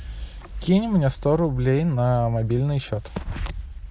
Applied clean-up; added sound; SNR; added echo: none; none; none; none.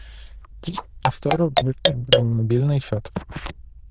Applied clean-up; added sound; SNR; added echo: neural diffusion model UNIVERSE++.